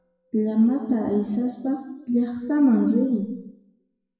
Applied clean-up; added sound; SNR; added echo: classical method WPE with log-MMSE.